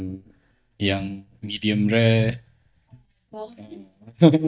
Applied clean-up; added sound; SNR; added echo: neural mask model DeepFilterNet 3.